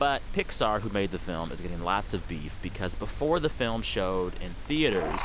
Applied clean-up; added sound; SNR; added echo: none; Cricket; 2 dB; none.